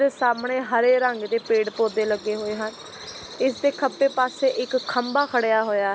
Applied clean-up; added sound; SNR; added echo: none; Bird vocalization, bird call, bird song; 18 dB; none.